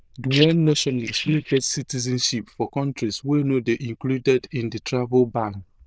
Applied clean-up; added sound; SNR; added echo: neural diffusion model UNIVERSE++.